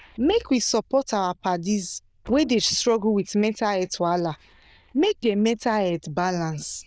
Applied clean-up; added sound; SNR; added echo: neural diffusion model UNIVERSE++.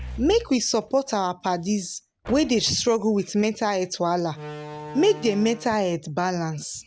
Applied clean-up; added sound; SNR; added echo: none; Slam; 17 dB; none.